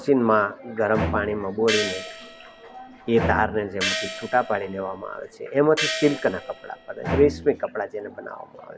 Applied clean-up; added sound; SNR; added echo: none; Gong + Bowed string instrument; 7 dB; none.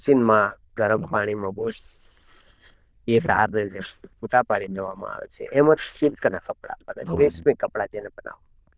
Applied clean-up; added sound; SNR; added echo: neural diffusion model UNIVERSE++.